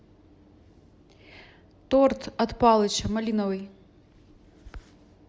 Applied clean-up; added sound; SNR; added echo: none; none; none; none.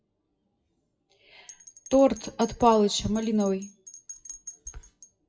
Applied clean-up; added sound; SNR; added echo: classical method WPE with log-MMSE.